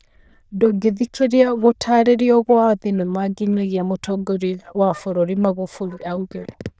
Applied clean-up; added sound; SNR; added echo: neural diffusion model UNIVERSE++.